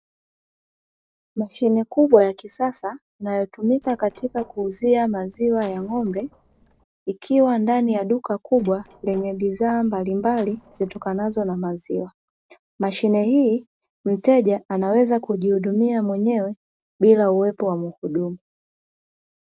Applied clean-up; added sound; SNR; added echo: neural separator model SepFormer DNS4.